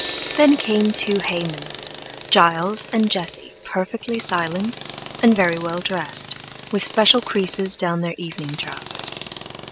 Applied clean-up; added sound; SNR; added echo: none; Tools + Gong; 13 dB; none.